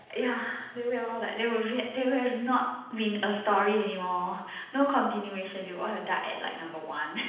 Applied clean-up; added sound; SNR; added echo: none; none; none; reverberation time 0.9 s.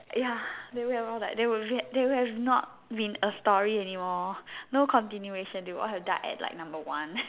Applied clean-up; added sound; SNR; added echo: none; none; none; none.